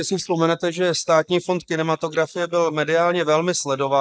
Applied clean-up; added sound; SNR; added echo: neural mask model Resemble Enhance denoiser.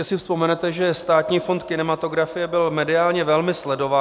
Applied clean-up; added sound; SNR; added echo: none; none; none; none.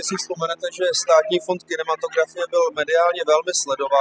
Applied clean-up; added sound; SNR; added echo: classical method spectral subtraction.